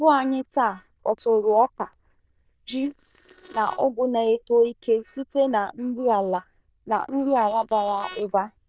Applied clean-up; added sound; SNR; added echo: neural diffusion model UNIVERSE++.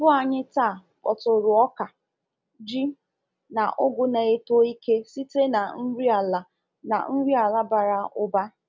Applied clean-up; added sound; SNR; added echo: none; none; none; none.